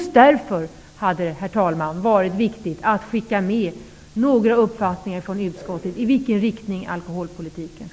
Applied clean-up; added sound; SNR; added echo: none; none; none; none.